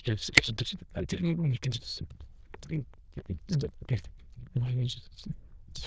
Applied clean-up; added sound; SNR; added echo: neural diffusion model UNIVERSE++.